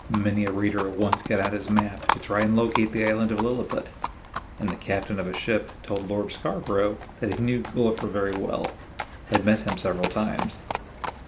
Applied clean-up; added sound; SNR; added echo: none; Livestock, farm animals, working animals; 8 dB; none.